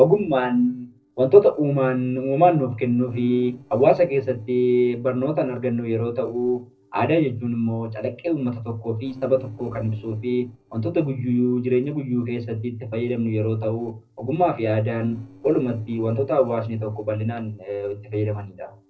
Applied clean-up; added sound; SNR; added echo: neural separator model SepFormer DNS4.